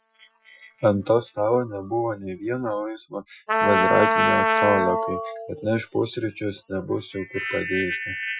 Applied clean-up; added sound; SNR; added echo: classical method Wiener filter.